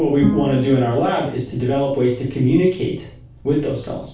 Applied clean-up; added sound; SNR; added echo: none; Bowed string instrument; 11 dB; reverberation time 0.3 s.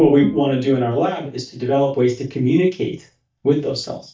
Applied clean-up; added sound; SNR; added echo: neural mask model DeepFilterNet 3.